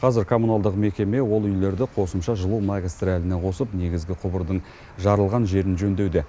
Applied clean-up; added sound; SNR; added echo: none; none; none; none.